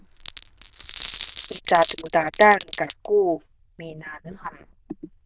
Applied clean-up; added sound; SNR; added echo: neural diffusion model UNIVERSE++.